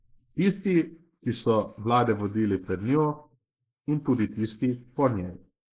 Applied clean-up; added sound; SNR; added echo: neural mask model Resemble Enhance denoiser.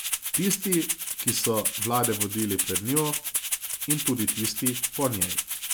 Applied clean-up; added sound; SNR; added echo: none; Rattle (instrument); 0 dB; none.